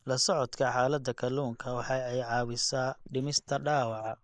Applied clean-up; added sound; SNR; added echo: neural mask model Resemble Enhance denoiser.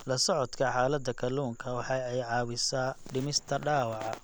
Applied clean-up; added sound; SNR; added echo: none; Livestock, farm animals, working animals; 15 dB; none.